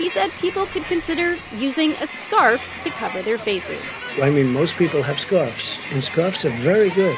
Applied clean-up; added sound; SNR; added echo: none; Crowd; 12 dB; none.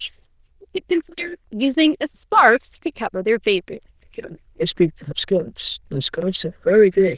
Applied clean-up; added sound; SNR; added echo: neural diffusion model UNIVERSE++.